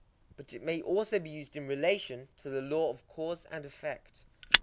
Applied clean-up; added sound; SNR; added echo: none; Fire; 1 dB; none.